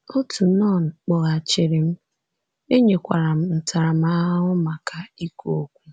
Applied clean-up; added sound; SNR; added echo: none; none; none; none.